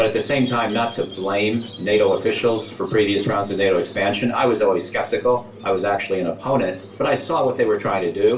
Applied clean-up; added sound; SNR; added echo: none; Squeak; 19 dB; reverberation time 0.3 s.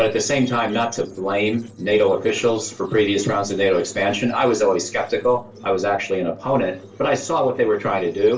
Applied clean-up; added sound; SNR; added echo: neural separator model SepFormer DNS4.